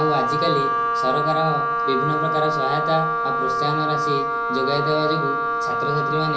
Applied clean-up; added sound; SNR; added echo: none; Wind instrument, woodwind instrument; -2 dB; reverberation time 0.5 s.